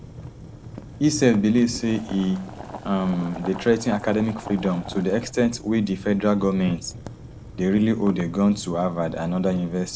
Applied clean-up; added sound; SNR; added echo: none; Boiling; 15 dB; none.